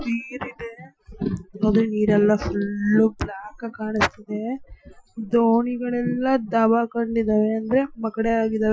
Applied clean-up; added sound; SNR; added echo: classical method Wiener filter.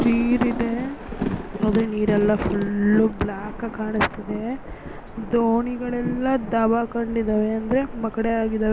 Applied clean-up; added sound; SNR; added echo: none; Bird vocalization, bird call, bird song + Thunder; 8 dB; none.